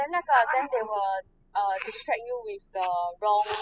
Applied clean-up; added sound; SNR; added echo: classical method spectral subtraction.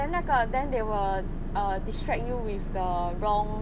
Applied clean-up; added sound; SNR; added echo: none; none; none; none.